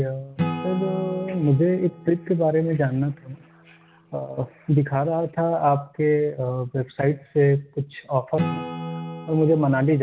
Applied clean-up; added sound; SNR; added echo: none; Acoustic guitar / Strum; 12 dB; none.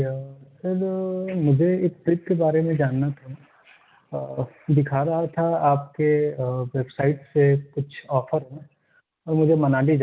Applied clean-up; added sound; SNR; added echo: none; none; none; none.